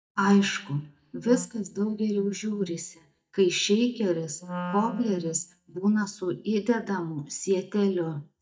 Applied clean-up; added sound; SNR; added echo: neural mask model DeepFilterNet 3.